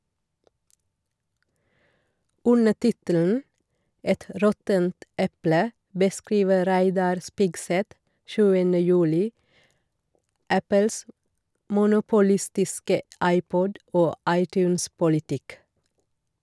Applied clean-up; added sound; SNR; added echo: none; none; none; none.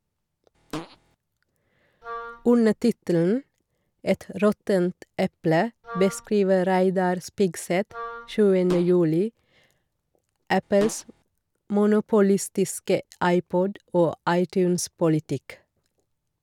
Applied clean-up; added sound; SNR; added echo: none; Wind instrument, woodwind instrument + Fart; 14 dB; none.